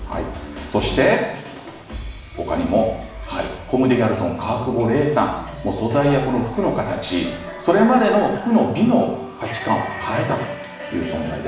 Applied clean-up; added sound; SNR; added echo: none; none; none; reverberation time 0.7 s.